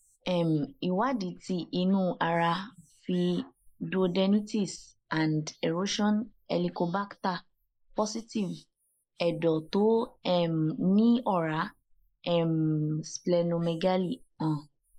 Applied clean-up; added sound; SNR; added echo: neural mask model Resemble Enhance denoiser.